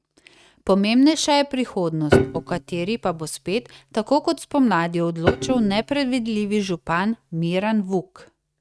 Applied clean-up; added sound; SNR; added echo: neural mask model RNNoise.